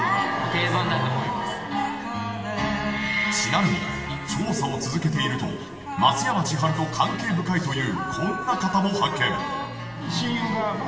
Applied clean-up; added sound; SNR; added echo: none; none; none; reverberation time 2.5 s.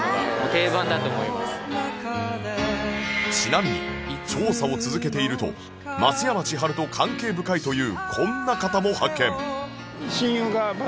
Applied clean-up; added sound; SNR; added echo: none; none; none; none.